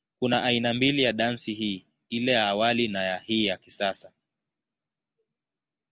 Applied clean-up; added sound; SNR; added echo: none; none; none; none.